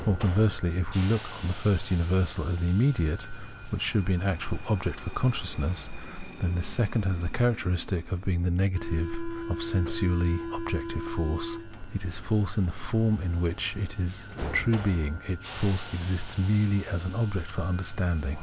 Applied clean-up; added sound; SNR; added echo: none; Subway, metro, underground; 13 dB; none.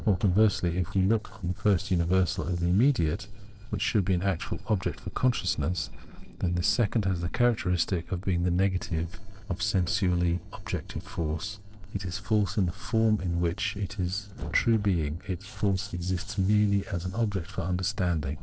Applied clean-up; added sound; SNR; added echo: neural separator model SepFormer DNS4.